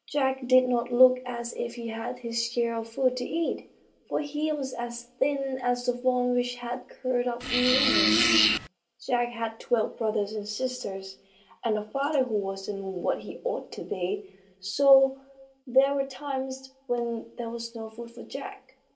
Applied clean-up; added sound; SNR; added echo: none; Fart; -4 dB; reverberation time 0.2 s.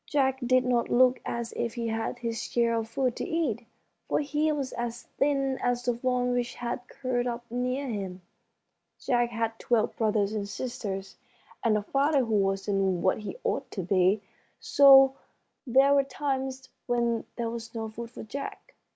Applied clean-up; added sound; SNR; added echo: none; none; none; none.